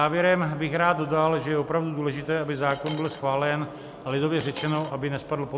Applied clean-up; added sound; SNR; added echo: none; Coin (dropping); 15 dB; none.